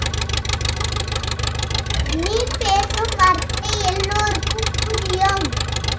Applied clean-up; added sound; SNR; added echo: none; Engine; -2 dB; none.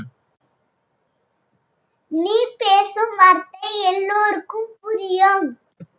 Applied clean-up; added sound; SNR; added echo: none; none; none; none.